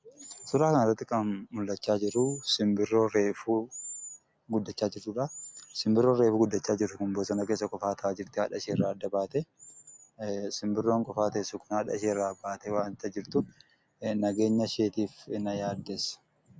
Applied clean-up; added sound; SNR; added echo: none; none; none; none.